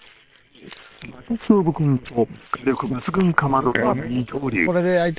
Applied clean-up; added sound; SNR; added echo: neural separator model SepFormer WHAM!.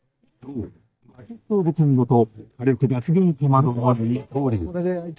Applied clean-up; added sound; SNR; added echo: neural mask model DeepFilterNet 3.